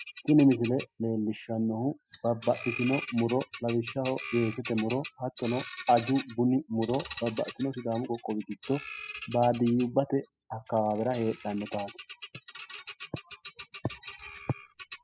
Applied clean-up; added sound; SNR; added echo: classical method spectral subtraction.